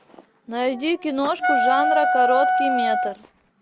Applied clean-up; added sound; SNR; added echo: none; Wind instrument, woodwind instrument; -4 dB; none.